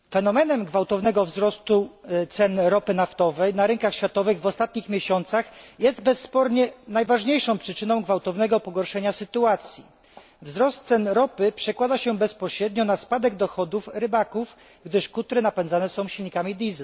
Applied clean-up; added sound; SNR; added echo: none; none; none; none.